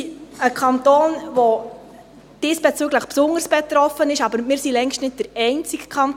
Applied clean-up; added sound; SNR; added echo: none; none; none; none.